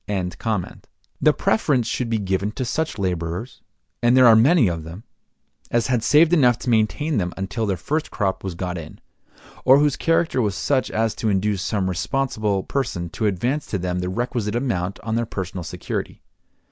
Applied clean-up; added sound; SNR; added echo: none; none; none; none.